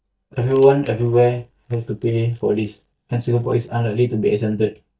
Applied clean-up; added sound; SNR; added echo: neural mask model DeepFilterNet 3.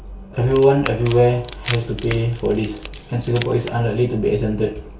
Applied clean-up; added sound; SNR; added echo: none; Wood; 15 dB; reverberation time 0.3 s.